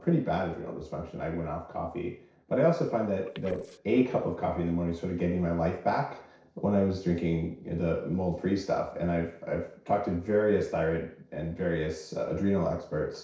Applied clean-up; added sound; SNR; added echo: neural separator model SepFormer DNS4.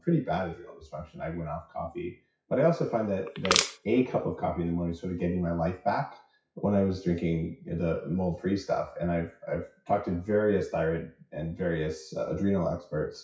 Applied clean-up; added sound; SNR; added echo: classical method WPE with log-MMSE.